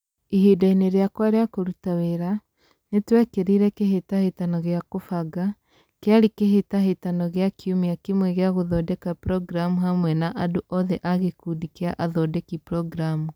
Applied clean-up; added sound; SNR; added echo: none; none; none; none.